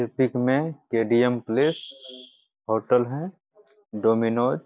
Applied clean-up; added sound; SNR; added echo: none; none; none; none.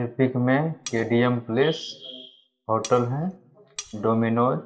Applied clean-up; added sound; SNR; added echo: none; Cutlery, silverware; 17 dB; reverberation time 0.5 s.